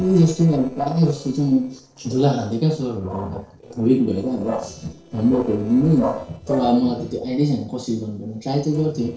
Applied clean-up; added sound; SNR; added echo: neural separator model SepFormer DNS4.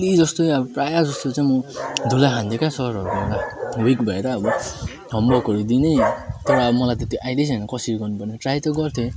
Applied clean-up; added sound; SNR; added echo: none; none; none; none.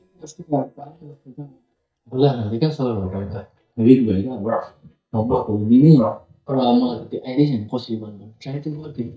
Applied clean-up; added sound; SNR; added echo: neural mask model DeepFilterNet 3.